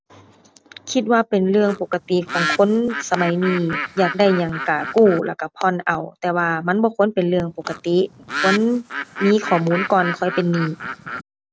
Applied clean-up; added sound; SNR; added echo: none; Bird; 8 dB; none.